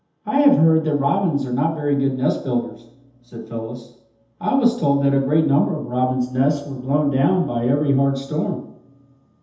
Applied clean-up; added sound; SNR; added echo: none; none; none; reverberation time 0.8 s.